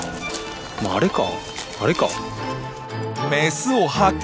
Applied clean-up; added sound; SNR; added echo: none; none; none; none.